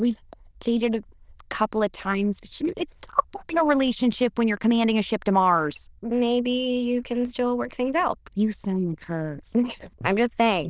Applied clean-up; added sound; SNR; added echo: neural diffusion model UNIVERSE++.